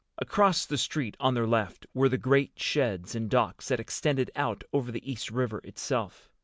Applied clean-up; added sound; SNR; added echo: none; none; none; none.